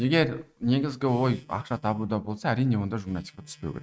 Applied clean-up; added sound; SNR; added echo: neural mask model RNNoise.